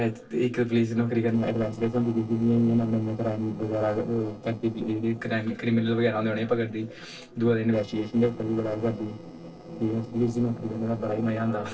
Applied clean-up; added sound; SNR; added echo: neural separator model SepFormer DNS4.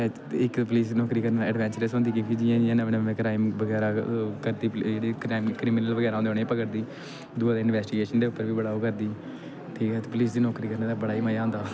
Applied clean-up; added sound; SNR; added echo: none; none; none; none.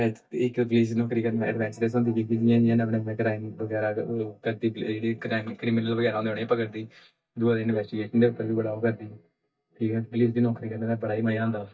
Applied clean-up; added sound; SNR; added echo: neural mask model DeepFilterNet 3.